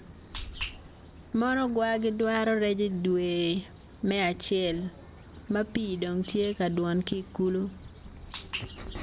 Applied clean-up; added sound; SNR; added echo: none; Bird vocalization, bird call, bird song; 16 dB; none.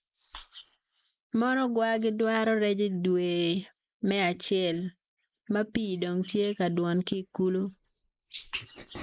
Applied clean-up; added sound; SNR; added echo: neural mask model Resemble Enhance denoiser.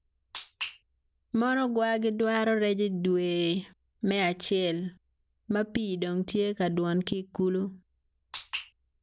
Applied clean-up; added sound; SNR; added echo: none; none; none; none.